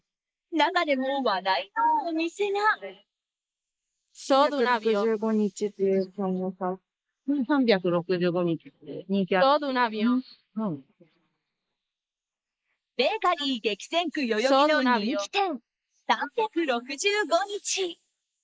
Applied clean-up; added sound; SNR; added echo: neural mask model Resemble Enhance denoiser.